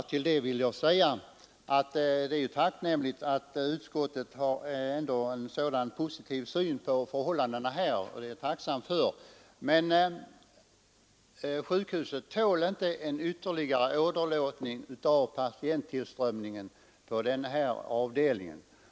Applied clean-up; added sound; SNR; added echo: none; none; none; none.